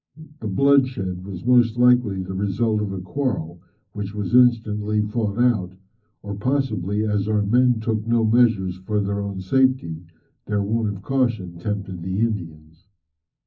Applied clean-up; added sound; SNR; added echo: none; none; none; reverberation time 0.4 s.